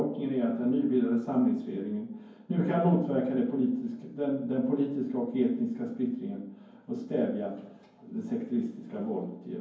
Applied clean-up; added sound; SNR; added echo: none; none; none; reverberation time 0.9 s.